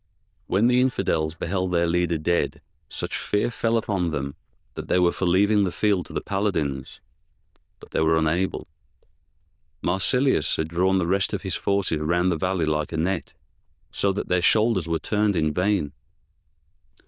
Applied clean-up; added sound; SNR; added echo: neural diffusion model UNIVERSE++.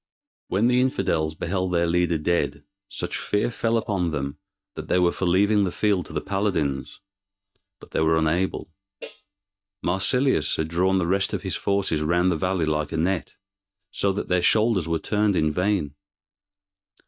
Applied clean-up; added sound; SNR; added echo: neural mask model DeepFilterNet 3.